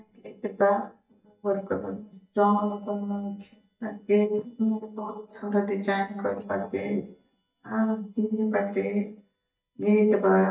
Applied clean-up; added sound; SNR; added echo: neural mask model DeepFilterNet 3.